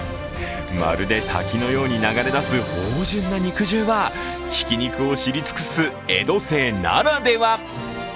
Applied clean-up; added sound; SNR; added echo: none; none; none; none.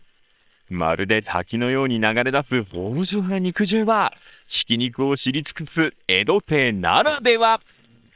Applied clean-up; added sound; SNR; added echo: neural separator model SepFormer WHAM!.